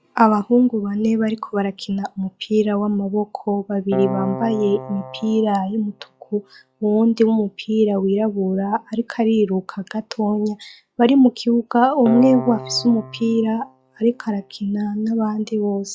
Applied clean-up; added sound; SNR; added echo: classical method log-MMSE.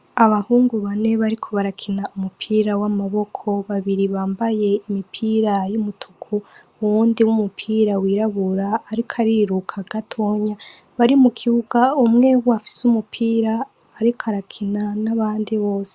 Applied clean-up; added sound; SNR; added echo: none; none; none; none.